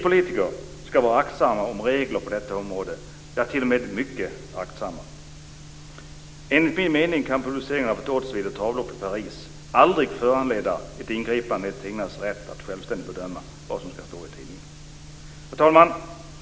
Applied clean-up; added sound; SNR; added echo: none; none; none; none.